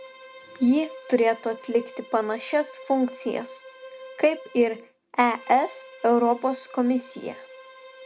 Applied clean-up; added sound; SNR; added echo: none; Bowed string instrument; 18 dB; none.